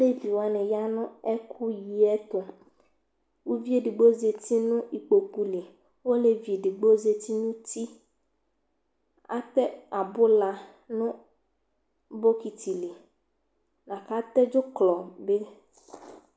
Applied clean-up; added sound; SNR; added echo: none; none; none; none.